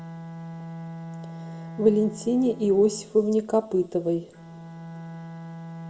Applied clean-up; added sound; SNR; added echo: none; Bowed string instrument; 13 dB; reverberation time 1.5 s.